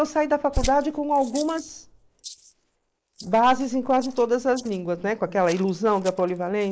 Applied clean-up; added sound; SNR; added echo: neural mask model Resemble Enhance denoiser.